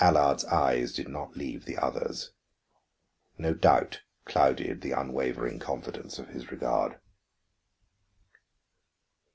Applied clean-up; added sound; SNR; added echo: none; none; none; none.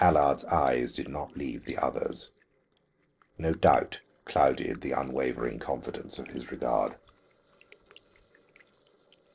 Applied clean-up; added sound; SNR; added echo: neural separator model SepFormer DNS4.